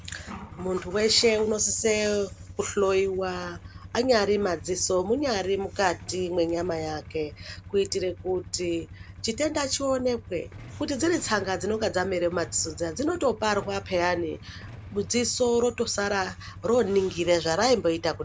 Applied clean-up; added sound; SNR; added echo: none; Idling / Engine starting / Motorcycle / Accelerating, revving, vroom; 16 dB; none.